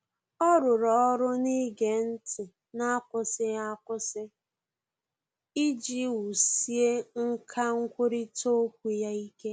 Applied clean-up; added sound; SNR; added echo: none; none; none; none.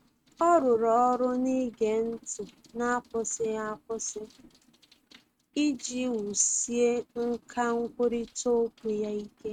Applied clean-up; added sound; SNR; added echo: neural mask model RNNoise.